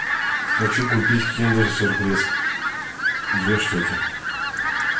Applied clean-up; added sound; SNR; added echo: none; Fowl; -2 dB; reverberation time 0.3 s.